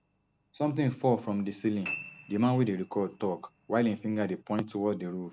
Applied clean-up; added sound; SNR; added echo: none; Piano; 18 dB; none.